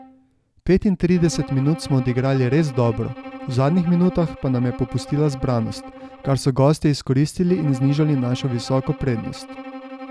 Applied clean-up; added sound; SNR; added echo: none; Bowed string instrument; 16 dB; none.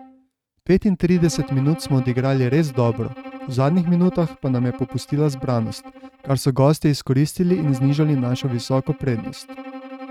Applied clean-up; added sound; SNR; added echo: neural mask model RNNoise.